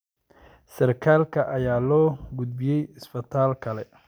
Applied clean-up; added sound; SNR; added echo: none; none; none; none.